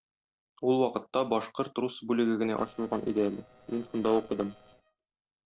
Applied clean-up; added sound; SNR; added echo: neural separator model SepFormer DNS4.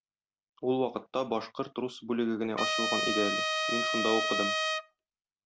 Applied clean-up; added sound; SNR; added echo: none; Trumpet; -3 dB; none.